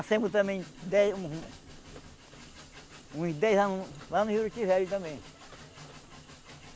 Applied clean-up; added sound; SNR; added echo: none; Train; 18 dB; none.